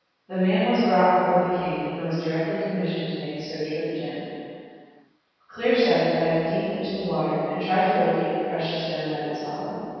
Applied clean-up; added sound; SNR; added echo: none; none; none; reverberation time 2.2 s.